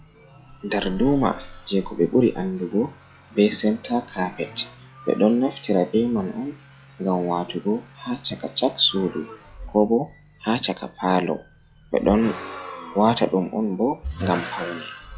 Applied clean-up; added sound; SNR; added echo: classical method log-MMSE.